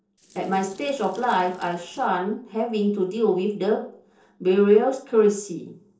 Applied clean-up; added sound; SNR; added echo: neural separator model SepFormer DNS4.